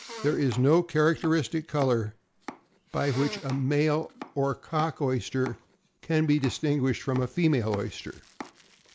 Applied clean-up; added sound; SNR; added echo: none; Sneeze + Domestic sounds, home sounds; 18 dB; none.